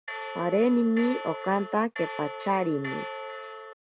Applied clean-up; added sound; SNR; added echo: none; Bell; 10 dB; none.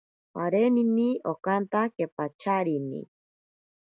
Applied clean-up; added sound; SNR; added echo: none; none; none; none.